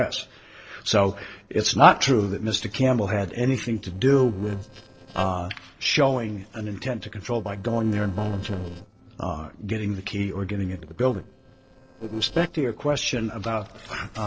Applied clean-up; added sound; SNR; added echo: neural separator model SepFormer DNS4.